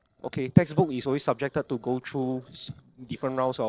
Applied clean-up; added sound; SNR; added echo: neural separator model SepFormer DNS4.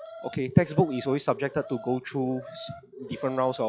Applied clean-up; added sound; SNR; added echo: classical method log-MMSE.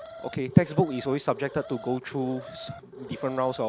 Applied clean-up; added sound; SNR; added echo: none; Alarm; 15 dB; none.